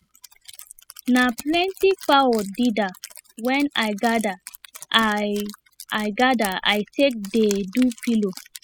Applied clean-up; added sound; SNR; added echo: classical method spectral subtraction.